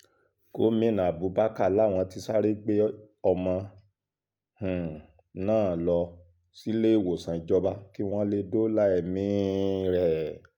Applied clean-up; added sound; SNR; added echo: none; none; none; none.